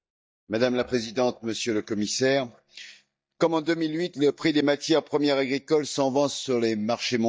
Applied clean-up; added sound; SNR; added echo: neural mask model DeepFilterNet 3.